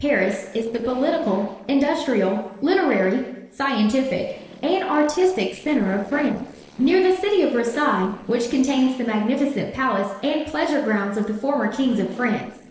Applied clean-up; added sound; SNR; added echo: neural separator model SepFormer DNS4.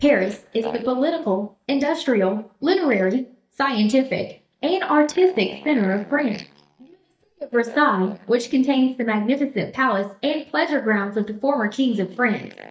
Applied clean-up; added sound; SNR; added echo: neural mask model DeepFilterNet 3.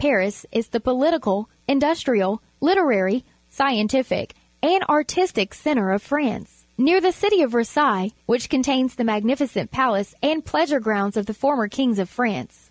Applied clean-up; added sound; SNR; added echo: none; none; none; none.